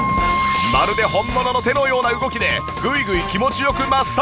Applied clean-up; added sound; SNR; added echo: none; Wind instrument, woodwind instrument; 5 dB; none.